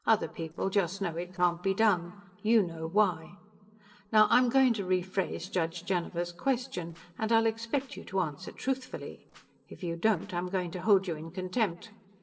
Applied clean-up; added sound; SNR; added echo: neural separator model SepFormer DNS4.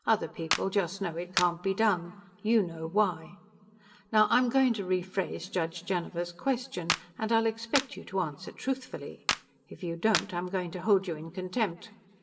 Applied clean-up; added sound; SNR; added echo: none; Clapping; 6 dB; reverberation time 1.3 s.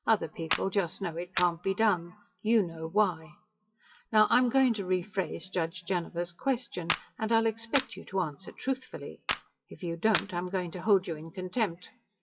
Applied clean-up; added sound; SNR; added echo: classical method WPE with log-MMSE.